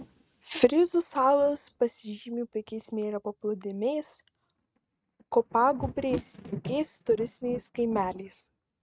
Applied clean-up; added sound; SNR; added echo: neural mask model RNNoise.